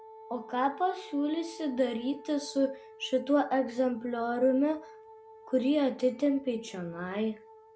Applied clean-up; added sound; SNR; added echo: none; Wind instrument, woodwind instrument; 20 dB; none.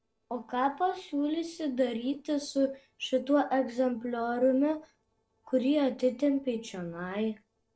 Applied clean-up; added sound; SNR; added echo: neural separator model SepFormer DNS4.